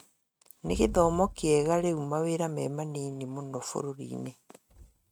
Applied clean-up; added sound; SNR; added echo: neural mask model RNNoise.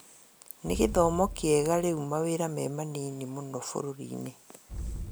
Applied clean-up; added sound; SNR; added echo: none; Explosion; 12 dB; none.